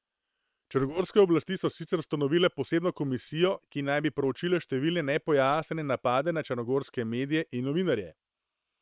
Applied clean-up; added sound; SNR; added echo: neural separator model SepFormer WHAM!.